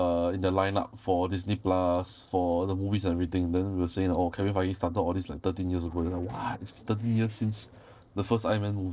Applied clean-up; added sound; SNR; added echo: neural separator model SepFormer DNS4.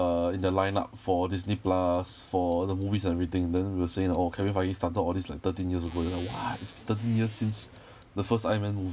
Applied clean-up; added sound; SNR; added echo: none; Zipper (clothing); 19 dB; none.